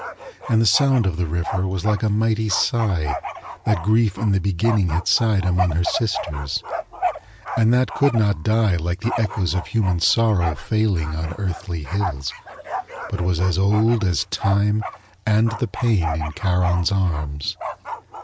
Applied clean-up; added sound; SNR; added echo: neural mask model Resemble Enhance denoiser.